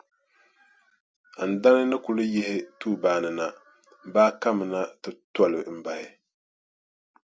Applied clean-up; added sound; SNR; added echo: none; none; none; none.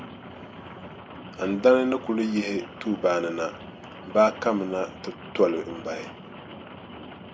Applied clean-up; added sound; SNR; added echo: none; Rain; 15 dB; none.